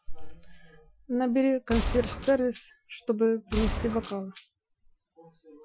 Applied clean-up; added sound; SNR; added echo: classical method Wiener filter.